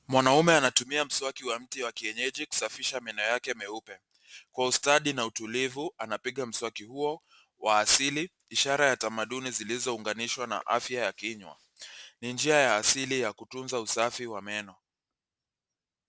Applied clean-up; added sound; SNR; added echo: none; none; none; none.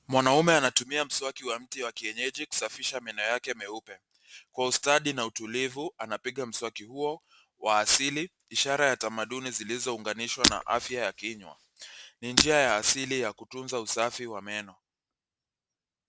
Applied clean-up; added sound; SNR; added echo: none; Shatter; 1 dB; none.